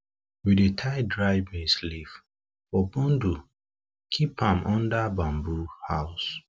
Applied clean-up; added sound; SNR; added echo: none; none; none; none.